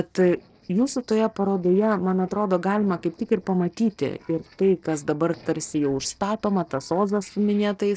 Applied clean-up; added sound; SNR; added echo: neural separator model SepFormer DNS4.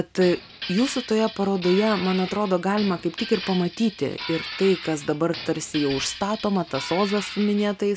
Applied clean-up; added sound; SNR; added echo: none; Glass; 12 dB; none.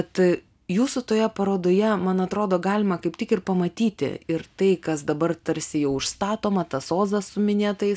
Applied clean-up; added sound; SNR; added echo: none; none; none; none.